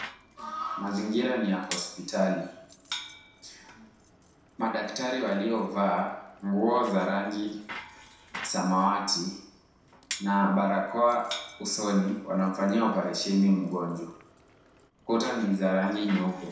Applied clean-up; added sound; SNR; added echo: none; Bicycle; 17 dB; reverberation time 0.7 s.